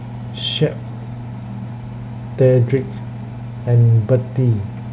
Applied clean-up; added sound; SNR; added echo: none; Engine; 10 dB; none.